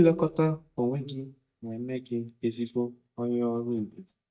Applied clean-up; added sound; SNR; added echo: neural mask model DeepFilterNet 3.